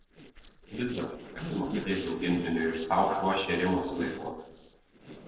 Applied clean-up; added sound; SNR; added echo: neural separator model SepFormer DNS4.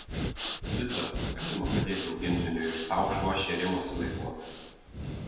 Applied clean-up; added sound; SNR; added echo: none; Breathing; 2 dB; reverberation time 1.1 s.